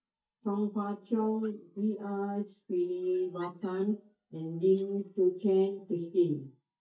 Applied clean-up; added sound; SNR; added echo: neural mask model DeepFilterNet 3.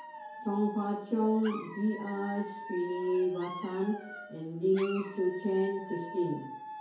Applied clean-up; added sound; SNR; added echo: none; Alarm / Dog; 12 dB; reverberation time 2.4 s.